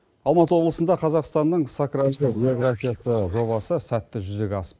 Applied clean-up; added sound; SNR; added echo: neural mask model Resemble Enhance denoiser.